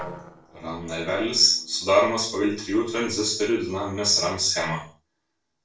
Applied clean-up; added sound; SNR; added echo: neural separator model SepFormer DNS4.